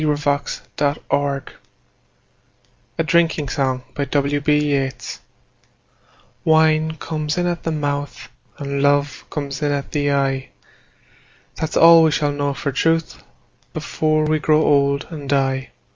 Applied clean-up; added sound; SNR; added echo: none; none; none; none.